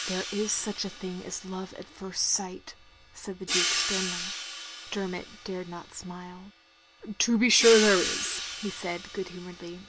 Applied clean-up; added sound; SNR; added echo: none; Hi-hat; 5 dB; none.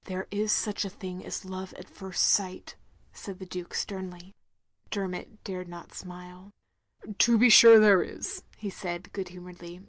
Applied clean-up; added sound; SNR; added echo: none; none; none; none.